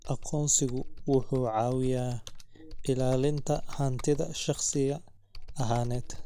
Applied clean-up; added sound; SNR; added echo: none; Computer keyboard; 7 dB; none.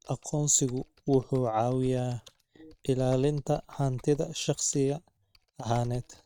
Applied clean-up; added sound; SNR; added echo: neural mask model RNNoise.